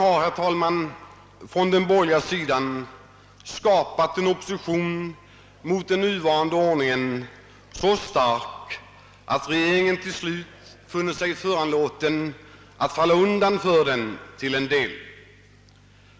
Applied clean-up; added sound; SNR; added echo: none; none; none; none.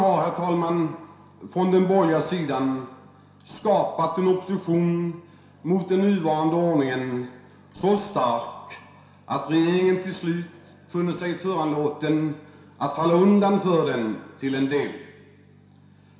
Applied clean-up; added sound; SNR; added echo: none; none; none; reverberation time 0.7 s.